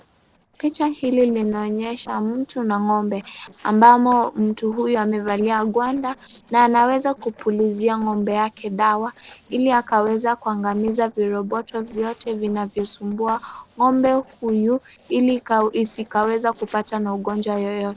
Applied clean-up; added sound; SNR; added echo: neural separator model SepFormer DNS4.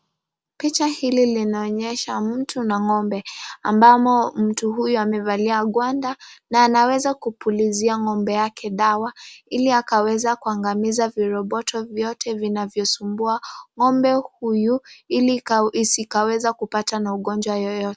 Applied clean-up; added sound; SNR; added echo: none; none; none; none.